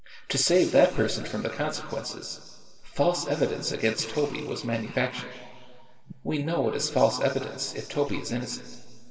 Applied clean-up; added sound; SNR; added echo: none; Breathing; 20 dB; reverberation time 2.0 s.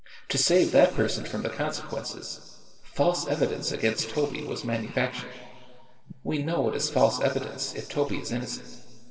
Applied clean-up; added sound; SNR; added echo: neural separator model SepFormer DNS4.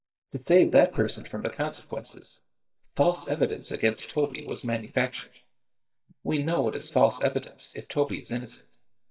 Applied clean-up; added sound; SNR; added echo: neural mask model DeepFilterNet 3.